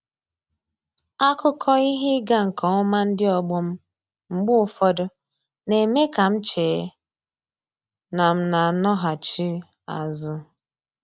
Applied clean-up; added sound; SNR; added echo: none; none; none; none.